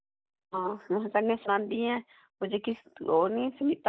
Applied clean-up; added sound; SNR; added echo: neural mask model DeepFilterNet 3.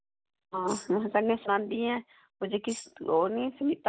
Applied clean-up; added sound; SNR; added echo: none; Tambourine; 15 dB; none.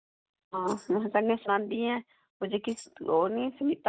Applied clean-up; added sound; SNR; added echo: neural mask model RNNoise.